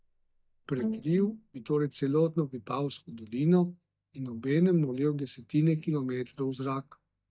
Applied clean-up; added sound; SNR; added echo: neural mask model DeepFilterNet 3.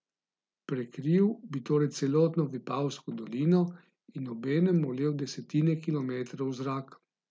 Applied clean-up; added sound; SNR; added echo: none; none; none; none.